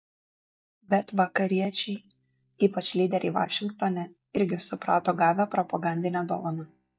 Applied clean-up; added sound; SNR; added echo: neural mask model DeepFilterNet 3.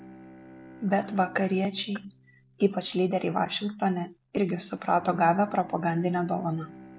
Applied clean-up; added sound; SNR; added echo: none; Bowed string instrument; 19 dB; none.